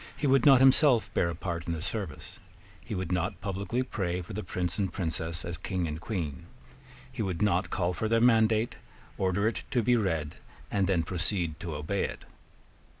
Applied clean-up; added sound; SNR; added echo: none; none; none; none.